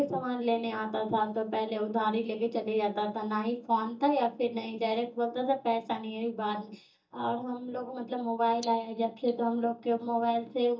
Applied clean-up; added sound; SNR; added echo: neural mask model DeepFilterNet 3.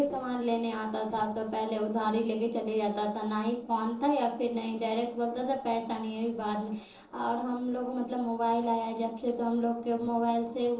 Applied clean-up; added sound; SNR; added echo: neural separator model SepFormer DNS4.